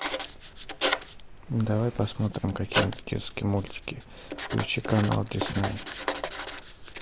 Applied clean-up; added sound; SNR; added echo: none; Writing; 2 dB; none.